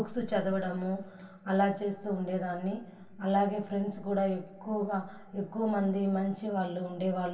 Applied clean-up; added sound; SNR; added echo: none; none; none; reverberation time 0.2 s.